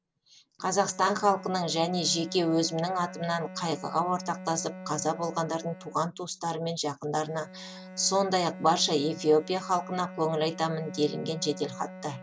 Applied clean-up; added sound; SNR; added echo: none; Bowed string instrument; 15 dB; none.